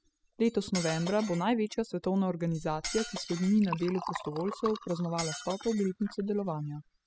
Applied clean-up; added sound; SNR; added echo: classical method spectral subtraction.